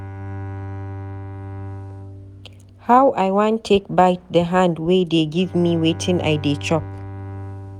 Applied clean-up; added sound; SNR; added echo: none; Bowed string instrument; 13 dB; none.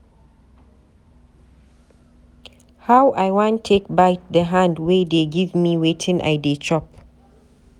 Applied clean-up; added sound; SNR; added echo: none; none; none; none.